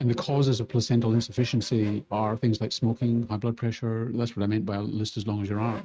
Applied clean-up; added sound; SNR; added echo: neural mask model RNNoise.